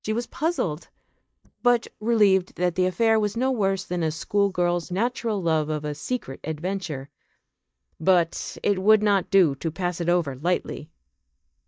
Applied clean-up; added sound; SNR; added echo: neural mask model DeepFilterNet 3.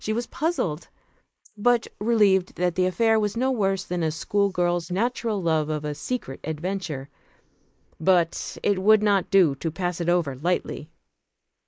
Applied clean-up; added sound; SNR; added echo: neural mask model Resemble Enhance denoiser.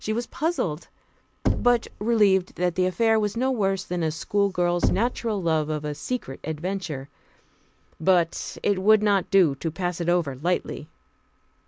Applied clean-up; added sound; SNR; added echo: none; Knock / Wood; 7 dB; none.